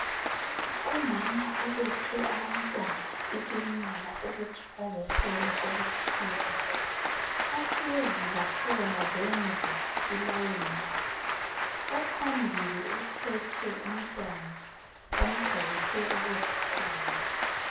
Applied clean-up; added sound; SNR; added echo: none; Applause; -4 dB; reverberation time 0.7 s.